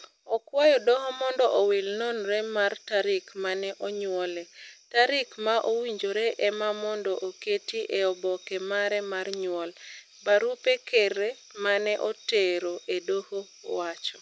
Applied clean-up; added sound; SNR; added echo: none; none; none; none.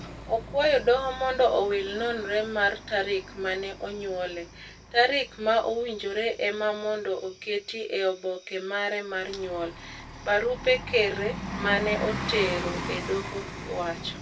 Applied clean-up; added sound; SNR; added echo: none; Bus; 11 dB; reverberation time 0.1 s.